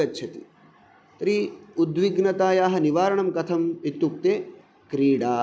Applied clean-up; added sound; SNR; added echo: none; none; none; none.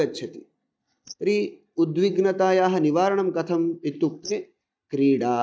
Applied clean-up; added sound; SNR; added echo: neural mask model DeepFilterNet 3.